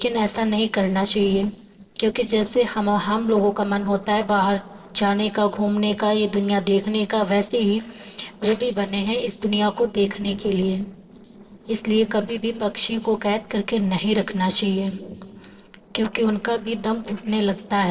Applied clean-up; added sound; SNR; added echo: neural separator model SepFormer DNS4.